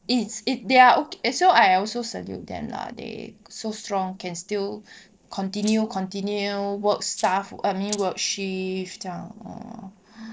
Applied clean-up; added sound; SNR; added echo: neural separator model SepFormer DNS4.